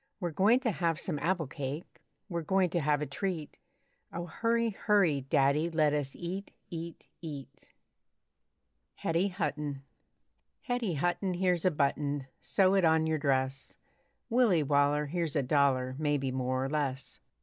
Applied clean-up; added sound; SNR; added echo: none; none; none; none.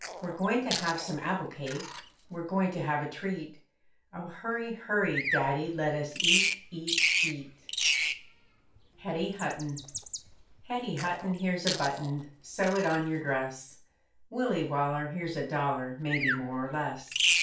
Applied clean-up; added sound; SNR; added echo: none; Bird vocalization, bird call, bird song; 2 dB; reverberation time 0.3 s.